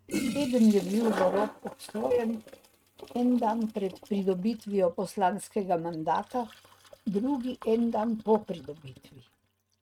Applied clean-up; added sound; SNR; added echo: neural mask model RNNoise.